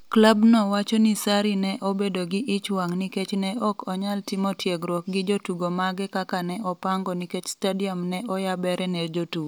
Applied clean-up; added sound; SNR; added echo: none; none; none; none.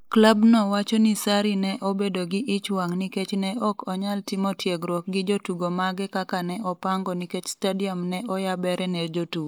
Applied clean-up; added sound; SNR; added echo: neural mask model Resemble Enhance denoiser.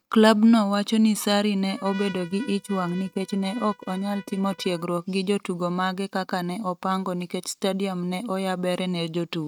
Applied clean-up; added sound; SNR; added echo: neural mask model RNNoise.